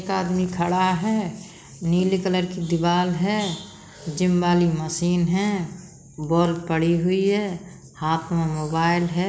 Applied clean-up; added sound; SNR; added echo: none; none; none; none.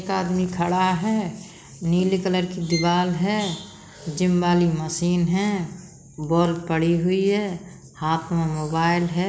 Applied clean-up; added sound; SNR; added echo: none; Bowed string instrument; 15 dB; none.